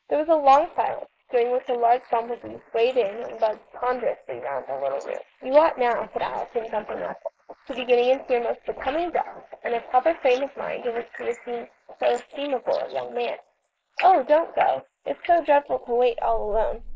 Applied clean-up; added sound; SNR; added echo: neural mask model Resemble Enhance denoiser.